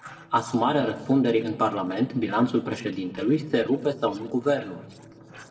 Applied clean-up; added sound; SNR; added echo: neural separator model SepFormer DNS4.